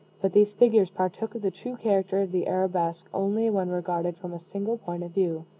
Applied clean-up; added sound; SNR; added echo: none; none; none; none.